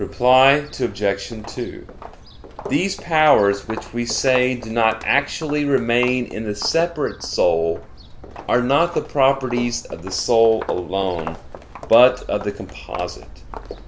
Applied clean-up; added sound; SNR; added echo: none; Walk, footsteps + Gull, seagull / Fowl; 15 dB; none.